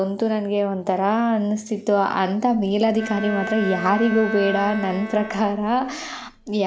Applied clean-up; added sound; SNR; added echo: none; Bowed string instrument; 10 dB; none.